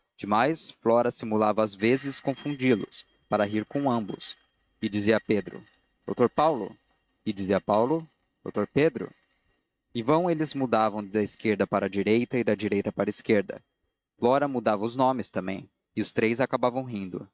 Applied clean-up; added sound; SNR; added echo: neural mask model RNNoise.